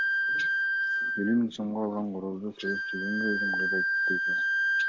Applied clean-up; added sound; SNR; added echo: none; Wind instrument, woodwind instrument; -4 dB; none.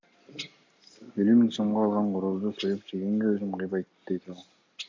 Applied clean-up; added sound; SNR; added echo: none; none; none; none.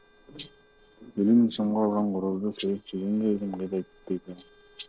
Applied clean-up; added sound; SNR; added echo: neural separator model SepFormer DNS4.